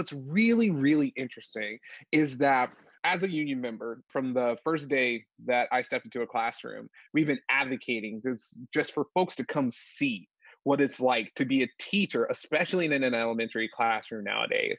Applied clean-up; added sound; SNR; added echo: none; none; none; none.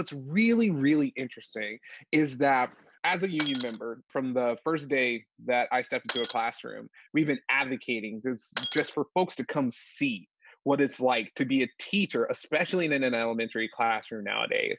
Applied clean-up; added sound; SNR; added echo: none; Shatter; 8 dB; none.